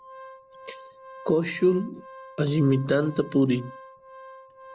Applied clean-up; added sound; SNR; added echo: none; Organ; 19 dB; none.